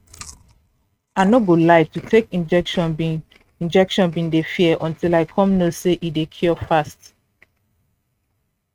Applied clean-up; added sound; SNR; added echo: neural mask model RNNoise.